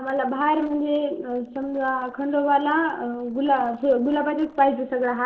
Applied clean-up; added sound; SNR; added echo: neural separator model SepFormer DNS4.